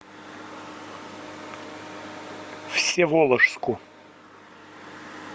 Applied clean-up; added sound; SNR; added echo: none; none; none; none.